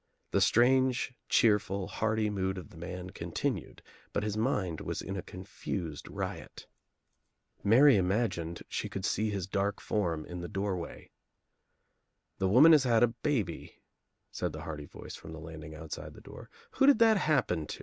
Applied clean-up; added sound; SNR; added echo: none; none; none; none.